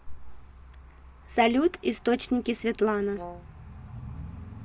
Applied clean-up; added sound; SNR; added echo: none; Brass instrument; 15 dB; none.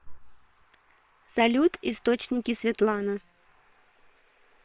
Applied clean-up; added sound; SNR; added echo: neural separator model SepFormer WHAM!.